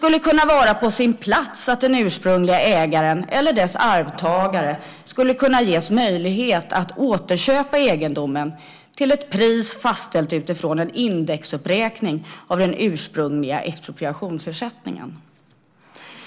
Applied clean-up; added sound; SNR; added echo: none; none; none; none.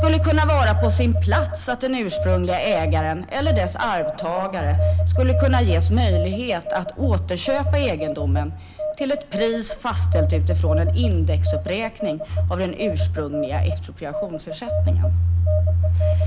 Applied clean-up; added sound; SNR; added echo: none; Telephone; -5 dB; none.